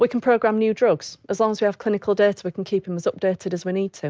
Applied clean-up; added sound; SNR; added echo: none; none; none; none.